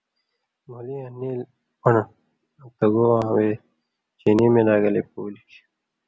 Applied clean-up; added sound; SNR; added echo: none; none; none; none.